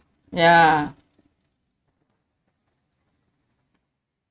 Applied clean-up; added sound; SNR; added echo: neural mask model RNNoise.